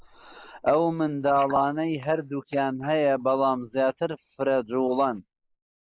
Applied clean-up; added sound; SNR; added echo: neural mask model Resemble Enhance denoiser.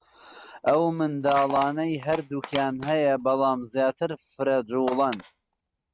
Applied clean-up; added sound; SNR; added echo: neural mask model RNNoise.